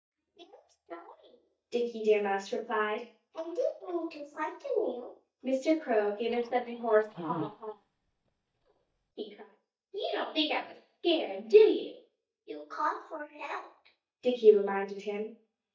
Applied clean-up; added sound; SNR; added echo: neural mask model DeepFilterNet 3.